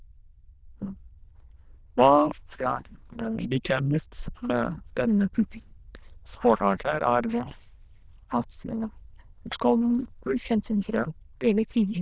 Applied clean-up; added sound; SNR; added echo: neural diffusion model UNIVERSE++.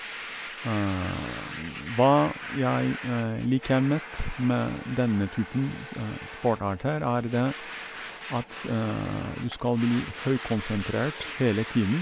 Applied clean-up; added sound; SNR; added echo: none; Domestic sounds, home sounds; 12 dB; none.